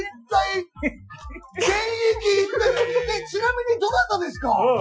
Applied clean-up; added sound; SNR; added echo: classical method Wiener filter.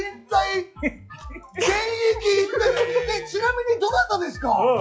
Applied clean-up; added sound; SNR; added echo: classical method log-MMSE.